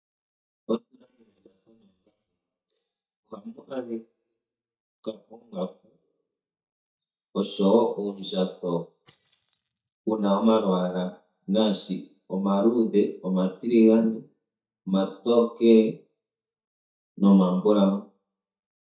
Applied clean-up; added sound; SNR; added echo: neural mask model DeepFilterNet 3.